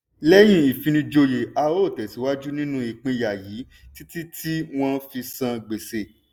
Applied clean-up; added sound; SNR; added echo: none; none; none; none.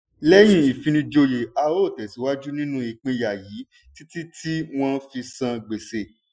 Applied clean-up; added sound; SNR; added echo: classical method Wiener filter.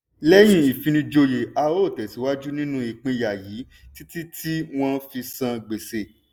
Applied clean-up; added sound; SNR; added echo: none; Writing; 20 dB; none.